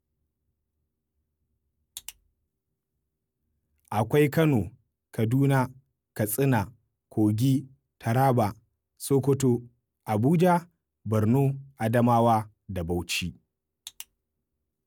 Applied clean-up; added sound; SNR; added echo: none; none; none; none.